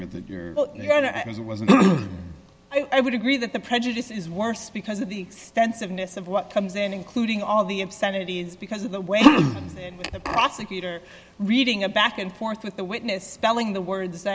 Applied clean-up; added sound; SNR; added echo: none; none; none; none.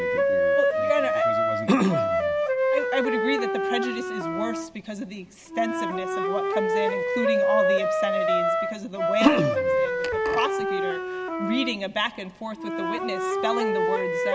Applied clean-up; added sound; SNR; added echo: none; Wind instrument, woodwind instrument; -4 dB; none.